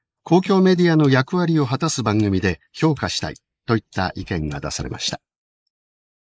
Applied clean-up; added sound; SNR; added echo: neural mask model Resemble Enhance denoiser.